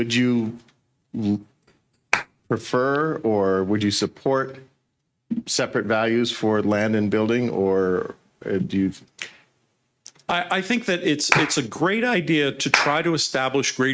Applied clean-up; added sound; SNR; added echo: neural mask model RNNoise.